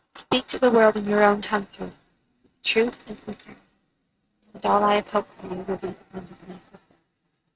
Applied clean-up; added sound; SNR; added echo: neural mask model RNNoise.